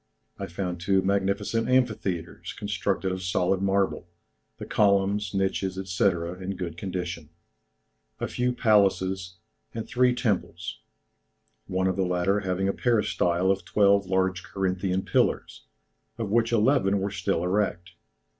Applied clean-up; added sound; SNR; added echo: none; none; none; none.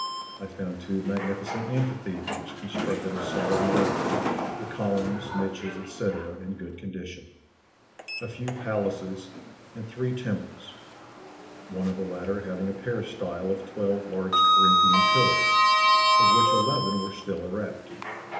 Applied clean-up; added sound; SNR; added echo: none; Sliding door; -3 dB; reverberation time 0.8 s.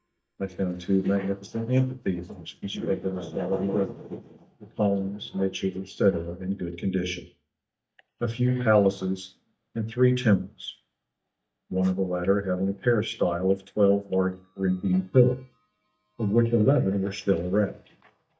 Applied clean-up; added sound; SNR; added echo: neural mask model DeepFilterNet 3.